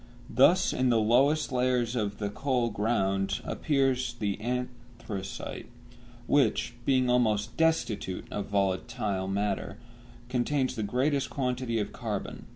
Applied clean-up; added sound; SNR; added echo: none; none; none; none.